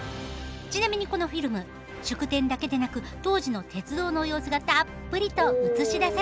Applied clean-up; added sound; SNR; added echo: none; none; none; none.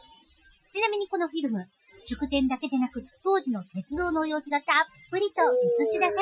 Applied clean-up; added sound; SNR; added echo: classical method Wiener filter.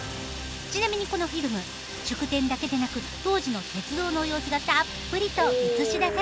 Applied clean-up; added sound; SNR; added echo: none; Fire; 11 dB; none.